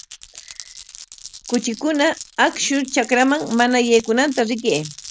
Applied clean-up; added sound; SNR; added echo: none; Glass; 17 dB; none.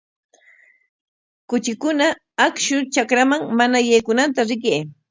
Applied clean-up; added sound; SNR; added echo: none; none; none; none.